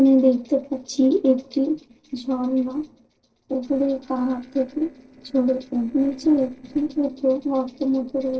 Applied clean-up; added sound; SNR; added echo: neural separator model SepFormer DNS4.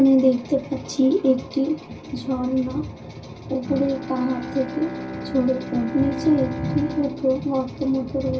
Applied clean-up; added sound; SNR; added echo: none; Bowed string instrument; 12 dB; reverberation time 0.4 s.